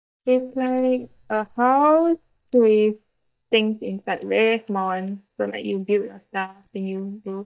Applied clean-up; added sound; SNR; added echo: neural mask model DeepFilterNet 3.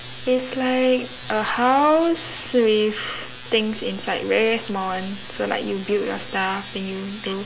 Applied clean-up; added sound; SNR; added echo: none; none; none; none.